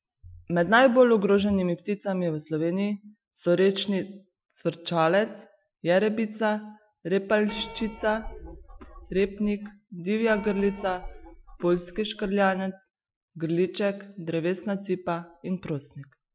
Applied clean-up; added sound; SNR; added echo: classical method Wiener filter.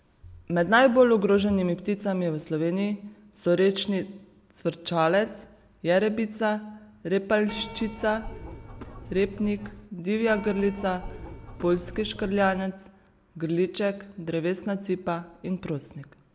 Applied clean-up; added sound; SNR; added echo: none; Keyboard (musical); 14 dB; none.